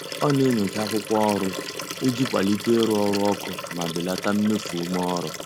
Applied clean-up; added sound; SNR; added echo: none; Liquid; 9 dB; none.